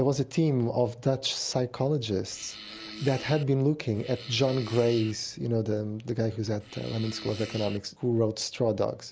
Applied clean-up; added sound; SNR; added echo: none; Fart; 15 dB; none.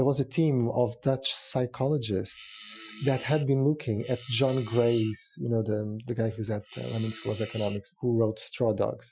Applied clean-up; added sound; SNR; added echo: classical method Wiener filter.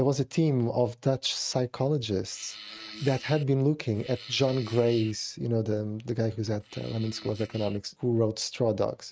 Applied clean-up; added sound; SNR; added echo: neural mask model RNNoise.